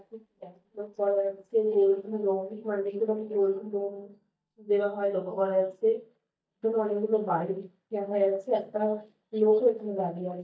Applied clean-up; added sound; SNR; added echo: neural mask model DeepFilterNet 3.